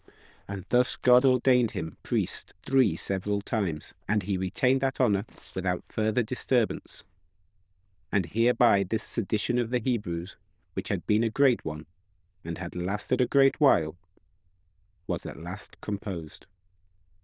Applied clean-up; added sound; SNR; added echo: neural diffusion model UNIVERSE++.